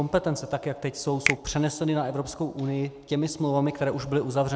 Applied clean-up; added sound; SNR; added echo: none; Finger snapping; 8 dB; none.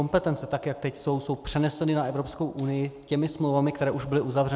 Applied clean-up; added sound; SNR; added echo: none; none; none; none.